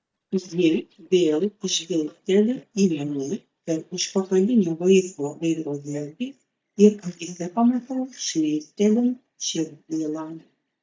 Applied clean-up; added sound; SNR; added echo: neural mask model DeepFilterNet 3.